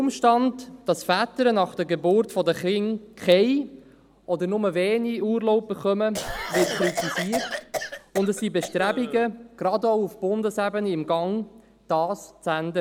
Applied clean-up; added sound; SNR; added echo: none; Cough; 6 dB; none.